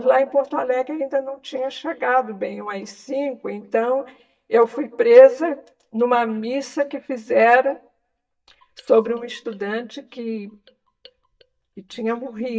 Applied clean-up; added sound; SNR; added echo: neural mask model DeepFilterNet 3.